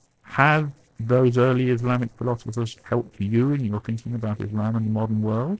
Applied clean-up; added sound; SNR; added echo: neural separator model SepFormer DNS4.